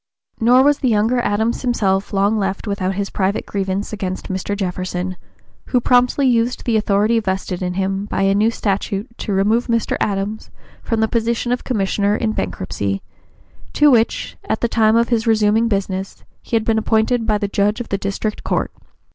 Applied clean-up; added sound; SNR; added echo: none; none; none; none.